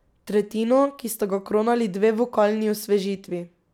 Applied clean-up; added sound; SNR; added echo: none; none; none; none.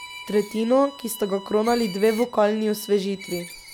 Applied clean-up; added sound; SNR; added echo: none; Bowed string instrument + Screech; 17 dB; none.